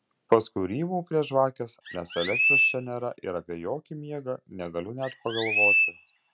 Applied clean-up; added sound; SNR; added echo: none; Chirp, tweet; -4 dB; none.